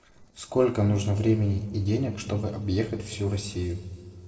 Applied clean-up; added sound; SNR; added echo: neural separator model SepFormer DNS4.